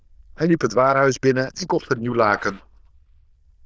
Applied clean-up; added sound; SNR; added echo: neural diffusion model UNIVERSE++.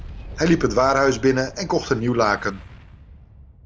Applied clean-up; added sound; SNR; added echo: none; Boom; 16 dB; none.